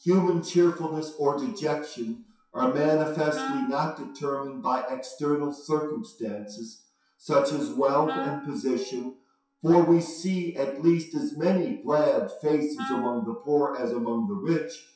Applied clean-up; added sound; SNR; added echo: classical method WPE with log-MMSE.